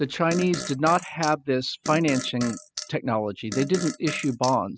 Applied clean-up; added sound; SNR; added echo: classical method spectral subtraction.